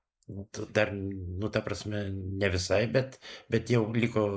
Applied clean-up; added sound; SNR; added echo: neural mask model Resemble Enhance denoiser.